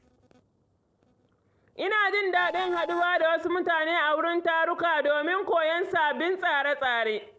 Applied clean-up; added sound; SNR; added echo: neural separator model SepFormer DNS4.